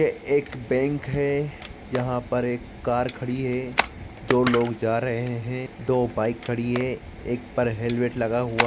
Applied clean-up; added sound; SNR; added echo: none; Camera; 9 dB; none.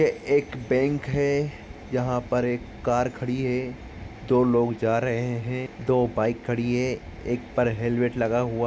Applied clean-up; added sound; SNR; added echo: none; none; none; none.